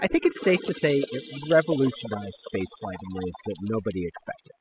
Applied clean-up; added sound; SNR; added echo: classical method spectral subtraction.